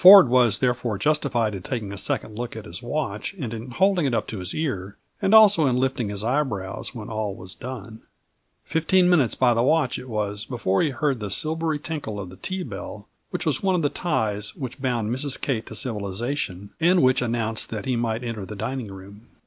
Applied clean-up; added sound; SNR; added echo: none; none; none; none.